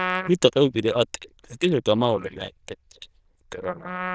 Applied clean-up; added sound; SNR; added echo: neural diffusion model UNIVERSE++.